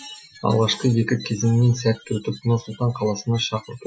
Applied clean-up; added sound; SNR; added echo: classical method Wiener filter.